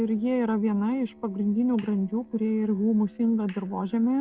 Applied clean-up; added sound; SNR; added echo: neural separator model SepFormer DNS4.